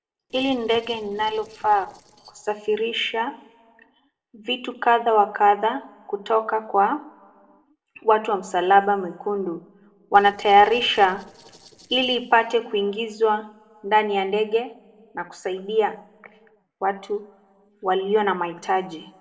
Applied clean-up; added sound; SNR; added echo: neural separator model SepFormer DNS4.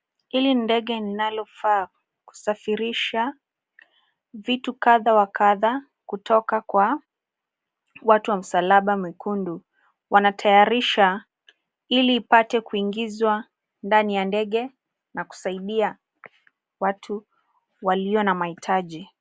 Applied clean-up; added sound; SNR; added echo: none; none; none; none.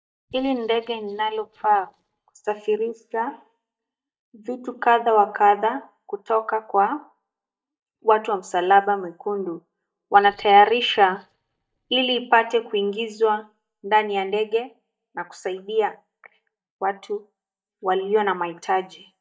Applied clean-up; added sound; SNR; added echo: neural mask model DeepFilterNet 3.